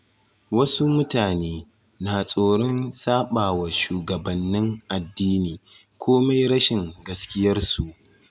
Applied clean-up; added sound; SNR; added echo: none; none; none; none.